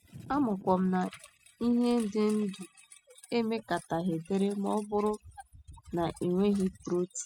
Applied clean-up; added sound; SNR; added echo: classical method spectral subtraction.